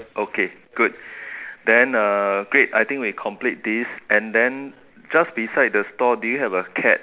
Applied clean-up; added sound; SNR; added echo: none; none; none; none.